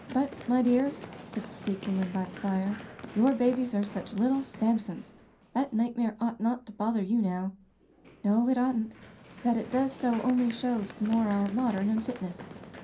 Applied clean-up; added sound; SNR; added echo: none; Run; 17 dB; reverberation time 0.3 s.